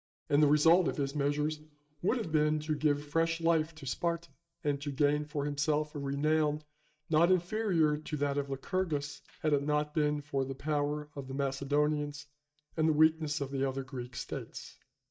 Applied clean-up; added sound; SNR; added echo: neural mask model DeepFilterNet 3.